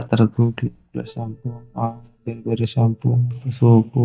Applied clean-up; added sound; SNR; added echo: neural mask model DeepFilterNet 3.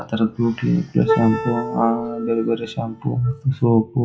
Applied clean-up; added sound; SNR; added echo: classical method WPE with log-MMSE.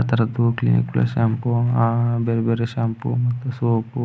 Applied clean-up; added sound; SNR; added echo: none; none; none; none.